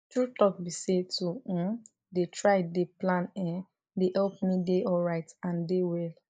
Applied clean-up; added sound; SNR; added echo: neural mask model Resemble Enhance denoiser.